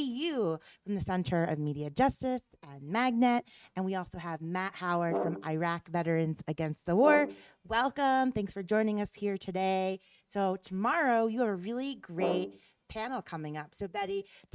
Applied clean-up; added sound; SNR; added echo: neural mask model RNNoise.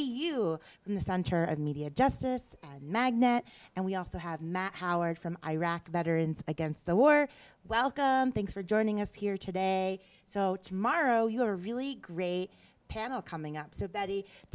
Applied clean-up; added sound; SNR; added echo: none; none; none; none.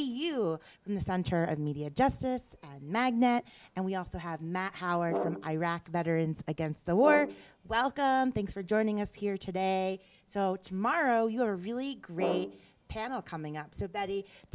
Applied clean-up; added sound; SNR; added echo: none; Brass instrument; 8 dB; none.